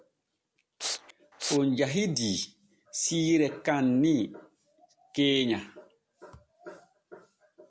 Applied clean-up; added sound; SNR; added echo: none; Respiratory sounds; 6 dB; none.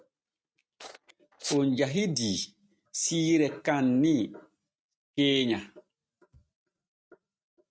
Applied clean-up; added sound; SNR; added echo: neural mask model RNNoise.